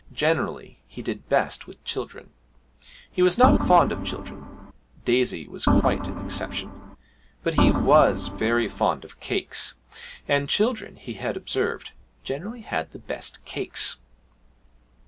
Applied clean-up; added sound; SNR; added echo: none; Organ; -1 dB; none.